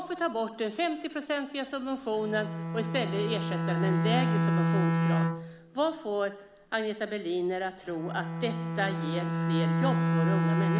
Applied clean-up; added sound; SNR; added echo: none; Bowed string instrument; -2 dB; none.